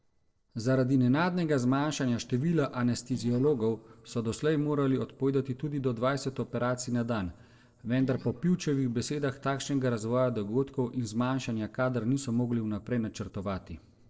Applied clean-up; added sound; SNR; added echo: neural separator model SepFormer DNS4.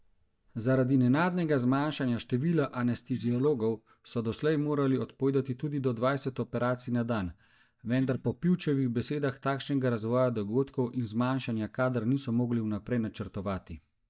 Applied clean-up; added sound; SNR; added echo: neural mask model DeepFilterNet 3.